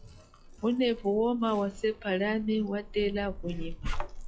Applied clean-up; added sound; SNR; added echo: classical method log-MMSE.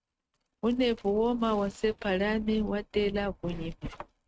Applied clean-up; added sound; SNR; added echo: neural mask model RNNoise.